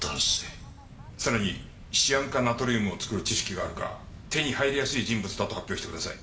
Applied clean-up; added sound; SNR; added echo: none; Waves, surf; 16 dB; reverberation time 0.6 s.